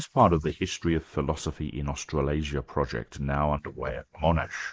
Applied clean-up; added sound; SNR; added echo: neural mask model Resemble Enhance denoiser.